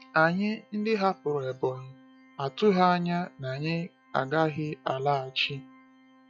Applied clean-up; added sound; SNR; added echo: classical method log-MMSE.